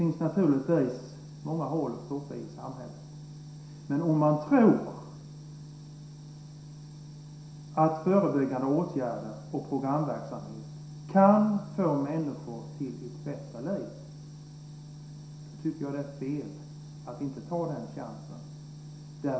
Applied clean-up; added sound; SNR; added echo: none; none; none; reverberation time 0.7 s.